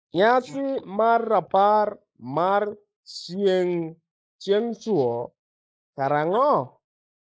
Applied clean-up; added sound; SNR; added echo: neural mask model Resemble Enhance denoiser.